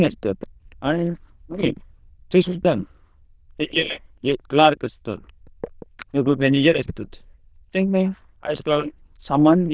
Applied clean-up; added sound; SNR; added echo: neural diffusion model UNIVERSE++.